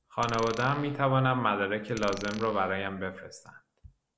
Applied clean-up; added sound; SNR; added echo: none; Glass; 17 dB; none.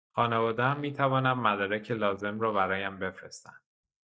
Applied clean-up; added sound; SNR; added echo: neural mask model DeepFilterNet 3.